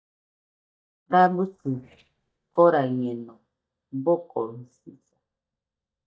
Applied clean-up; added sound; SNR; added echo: neural mask model DeepFilterNet 3.